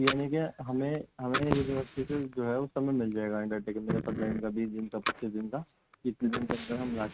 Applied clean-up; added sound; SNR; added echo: neural mask model RNNoise.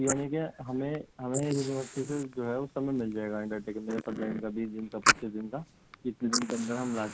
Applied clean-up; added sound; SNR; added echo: neural mask model Resemble Enhance denoiser.